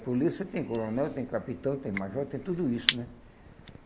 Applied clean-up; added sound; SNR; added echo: none; Crushing; 7 dB; none.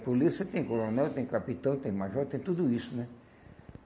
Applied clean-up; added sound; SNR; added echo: none; none; none; none.